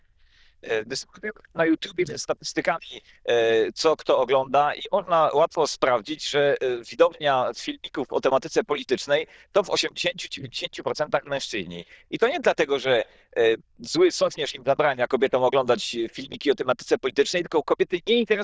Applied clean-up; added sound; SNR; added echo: neural diffusion model UNIVERSE++.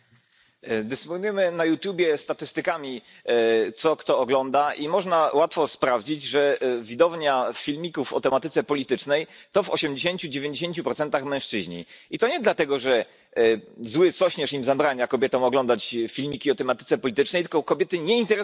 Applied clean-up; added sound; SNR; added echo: none; none; none; none.